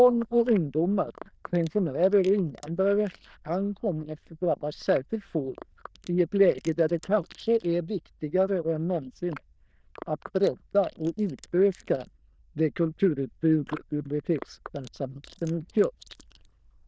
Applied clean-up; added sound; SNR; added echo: neural diffusion model UNIVERSE++.